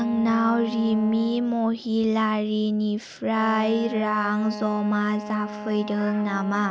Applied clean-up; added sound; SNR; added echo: none; Wind instrument, woodwind instrument; 12 dB; none.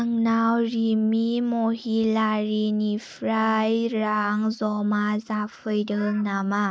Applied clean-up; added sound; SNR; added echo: neural mask model Resemble Enhance denoiser.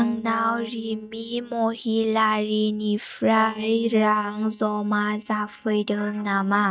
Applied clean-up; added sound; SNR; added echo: neural mask model DeepFilterNet 3.